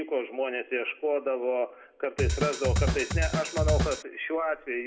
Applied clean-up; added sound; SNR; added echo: none; Drum kit; -3 dB; reverberation time 1.1 s.